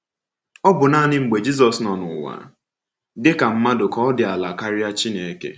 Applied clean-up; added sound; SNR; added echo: none; none; none; none.